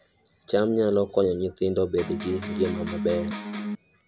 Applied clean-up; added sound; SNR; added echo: none; Electric guitar; 5 dB; none.